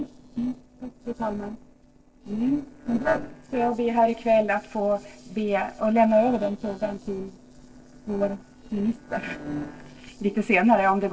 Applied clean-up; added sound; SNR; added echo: neural separator model SepFormer DNS4.